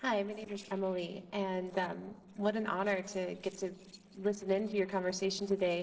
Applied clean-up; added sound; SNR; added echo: neural separator model SepFormer DNS4.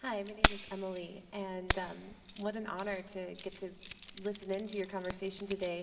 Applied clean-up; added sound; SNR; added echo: none; Keys jangling; -3 dB; reverberation time 2.8 s.